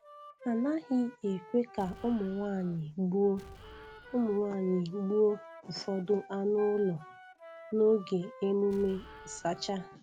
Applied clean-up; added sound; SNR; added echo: none; Wind instrument, woodwind instrument + Explosion; 19 dB; none.